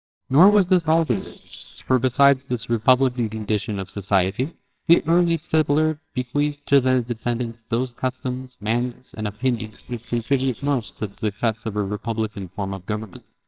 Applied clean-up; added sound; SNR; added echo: neural separator model SepFormer WHAMR!.